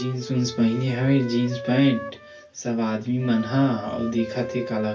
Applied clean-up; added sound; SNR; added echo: none; Wind instrument, woodwind instrument; 13 dB; reverberation time 0.2 s.